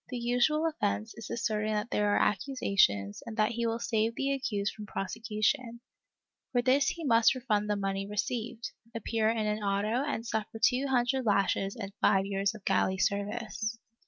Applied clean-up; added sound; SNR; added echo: none; none; none; none.